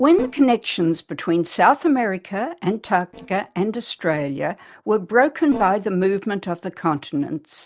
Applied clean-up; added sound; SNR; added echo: neural separator model SepFormer DNS4.